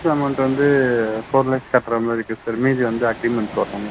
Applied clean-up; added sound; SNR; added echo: none; Ocean; 17 dB; none.